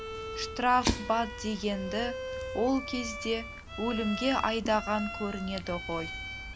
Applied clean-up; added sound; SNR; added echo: none; Bowed string instrument + Fire; 6 dB; none.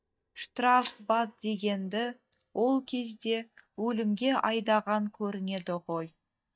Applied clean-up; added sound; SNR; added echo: neural mask model DeepFilterNet 3.